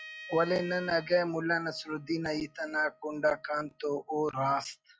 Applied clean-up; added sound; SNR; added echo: classical method log-MMSE.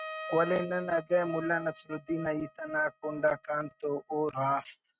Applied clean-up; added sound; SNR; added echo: neural mask model RNNoise.